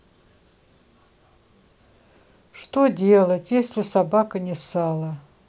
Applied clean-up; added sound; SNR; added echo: none; none; none; none.